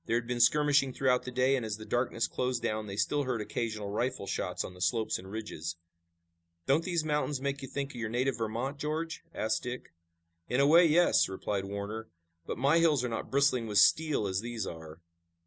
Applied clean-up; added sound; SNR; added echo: none; none; none; none.